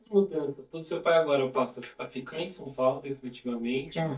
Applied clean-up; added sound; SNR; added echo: neural mask model DeepFilterNet 3.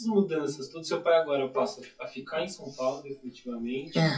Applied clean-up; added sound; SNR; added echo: classical method WPE with log-MMSE.